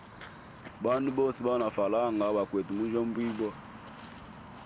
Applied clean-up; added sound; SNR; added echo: none; Walk, footsteps; 16 dB; none.